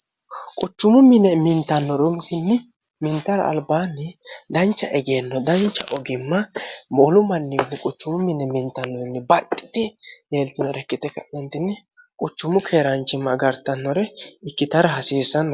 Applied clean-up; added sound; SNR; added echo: none; none; none; none.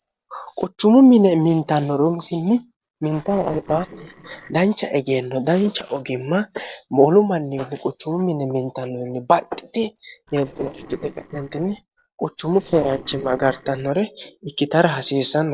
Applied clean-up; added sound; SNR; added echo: neural separator model SepFormer DNS4.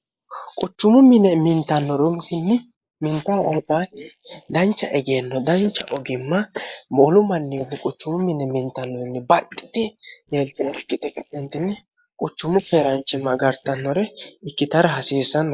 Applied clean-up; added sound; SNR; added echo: neural mask model Resemble Enhance denoiser.